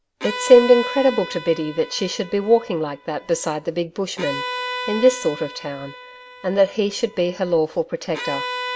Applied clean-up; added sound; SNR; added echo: none; Bowed string instrument; 11 dB; none.